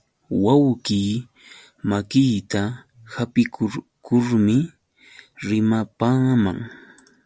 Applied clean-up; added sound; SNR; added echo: none; none; none; none.